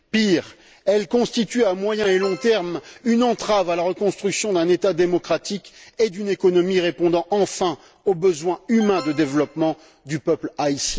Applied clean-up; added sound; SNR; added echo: none; Alarm; 18 dB; none.